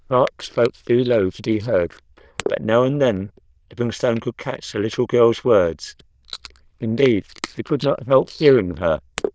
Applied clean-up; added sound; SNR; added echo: neural diffusion model UNIVERSE++.